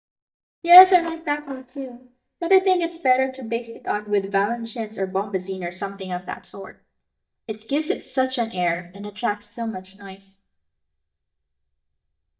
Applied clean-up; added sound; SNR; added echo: neural mask model DeepFilterNet 3.